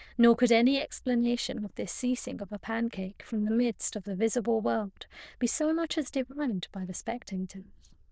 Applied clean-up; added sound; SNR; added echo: neural diffusion model UNIVERSE++.